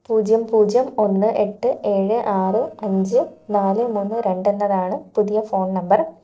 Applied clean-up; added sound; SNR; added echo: neural separator model SepFormer DNS4.